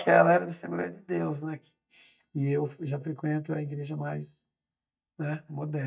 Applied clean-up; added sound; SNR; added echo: neural mask model DeepFilterNet 3.